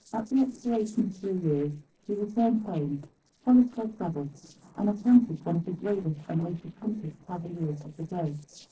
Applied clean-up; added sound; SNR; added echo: neural separator model SepFormer DNS4.